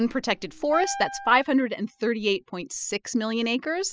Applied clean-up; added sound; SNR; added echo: classical method spectral subtraction.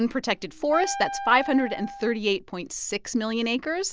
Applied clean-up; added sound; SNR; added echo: none; Wind instrument, woodwind instrument; 10 dB; none.